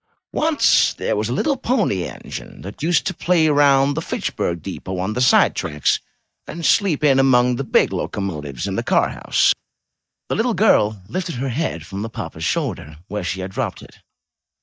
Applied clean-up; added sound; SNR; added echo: neural mask model DeepFilterNet 3.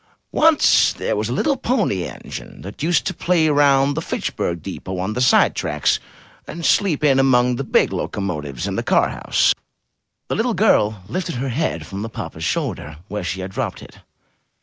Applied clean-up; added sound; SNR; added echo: none; none; none; none.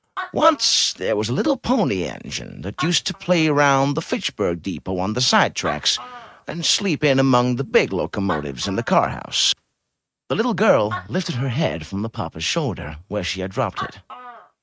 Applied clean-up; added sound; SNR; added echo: neural mask model RNNoise.